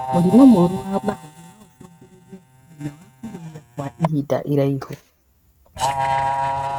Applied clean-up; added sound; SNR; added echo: neural mask model RNNoise.